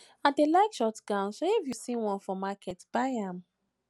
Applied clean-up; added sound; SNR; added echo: none; none; none; none.